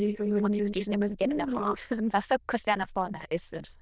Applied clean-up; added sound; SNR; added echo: neural diffusion model UNIVERSE++.